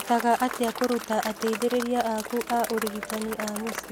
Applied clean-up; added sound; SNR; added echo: none; Applause / Crowd; 9 dB; none.